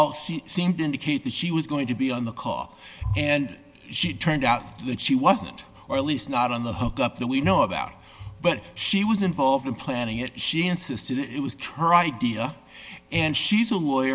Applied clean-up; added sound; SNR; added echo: none; none; none; none.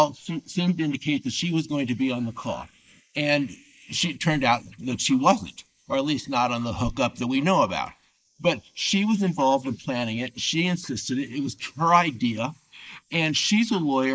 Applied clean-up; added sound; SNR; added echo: neural mask model Resemble Enhance denoiser.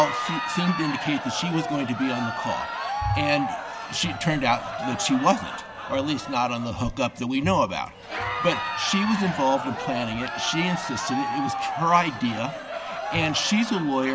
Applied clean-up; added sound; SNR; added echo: none; Crowd; 6 dB; none.